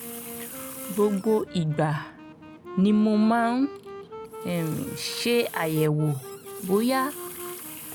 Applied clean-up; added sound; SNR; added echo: none; Water tap, faucet + Wind instrument, woodwind instrument; 13 dB; none.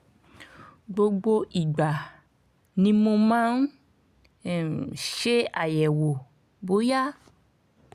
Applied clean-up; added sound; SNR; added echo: none; none; none; none.